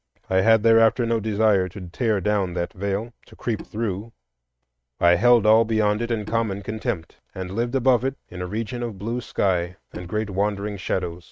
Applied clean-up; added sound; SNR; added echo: neural mask model RNNoise.